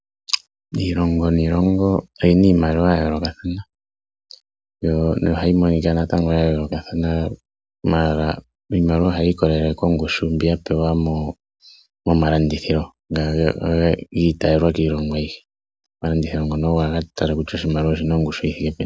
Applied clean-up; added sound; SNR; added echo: none; none; none; none.